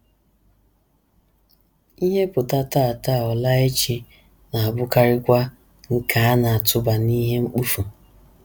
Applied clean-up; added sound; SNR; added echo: none; none; none; none.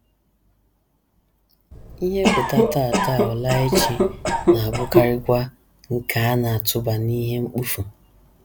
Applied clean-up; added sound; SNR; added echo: none; Cough; -3 dB; none.